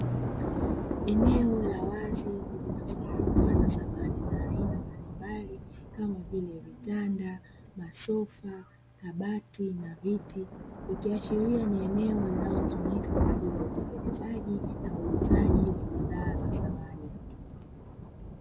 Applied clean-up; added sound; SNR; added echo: none; Thunder; -2 dB; none.